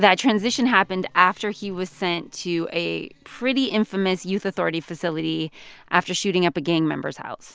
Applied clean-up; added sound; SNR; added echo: none; none; none; none.